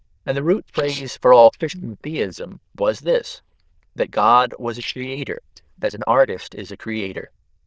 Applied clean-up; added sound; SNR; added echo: neural diffusion model UNIVERSE++.